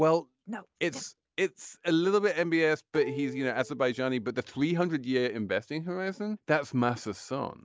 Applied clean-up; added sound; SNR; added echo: none; Plucked string instrument; 15 dB; none.